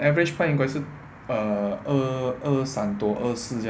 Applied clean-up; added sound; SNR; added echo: none; none; none; none.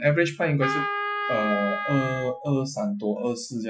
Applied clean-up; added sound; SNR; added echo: classical method Wiener filter.